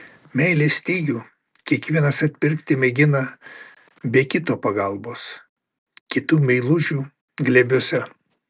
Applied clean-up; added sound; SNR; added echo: none; none; none; none.